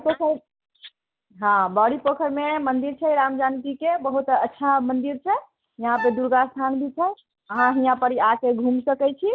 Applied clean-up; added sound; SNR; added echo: none; Wind instrument, woodwind instrument; 12 dB; none.